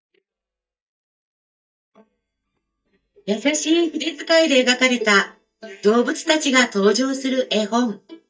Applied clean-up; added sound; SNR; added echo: neural mask model DeepFilterNet 3.